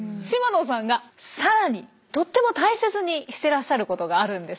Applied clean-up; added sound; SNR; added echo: none; none; none; none.